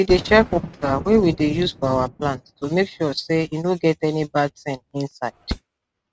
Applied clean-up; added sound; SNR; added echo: neural mask model RNNoise.